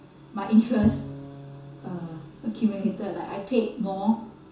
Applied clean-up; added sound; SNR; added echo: none; Bowed string instrument; 12 dB; reverberation time 0.7 s.